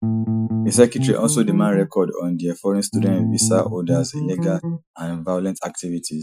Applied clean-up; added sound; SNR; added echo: classical method Wiener filter.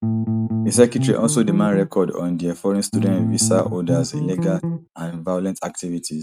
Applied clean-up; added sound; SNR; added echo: neural mask model RNNoise.